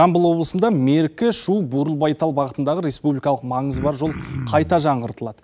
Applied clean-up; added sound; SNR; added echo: none; Cough; 10 dB; none.